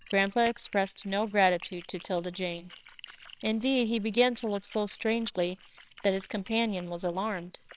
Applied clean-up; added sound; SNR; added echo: neural separator model SepFormer WHAMR!.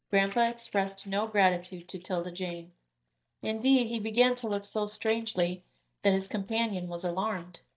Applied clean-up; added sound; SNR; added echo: neural mask model DeepFilterNet 3.